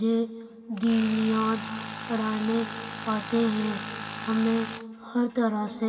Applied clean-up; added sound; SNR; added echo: none; Tools; 10 dB; reverberation time 2.4 s.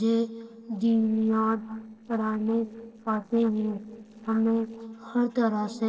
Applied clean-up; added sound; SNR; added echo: neural separator model SepFormer DNS4.